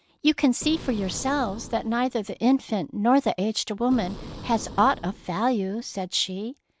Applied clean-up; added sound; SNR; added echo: none; Boom; 16 dB; none.